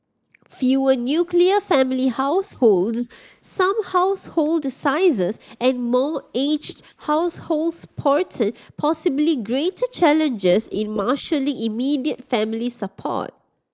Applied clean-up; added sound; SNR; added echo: neural mask model Resemble Enhance denoiser.